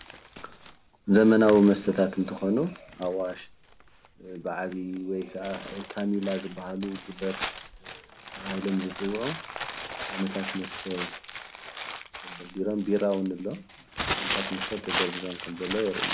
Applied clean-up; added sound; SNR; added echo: none; Crumpling, crinkling; 9 dB; none.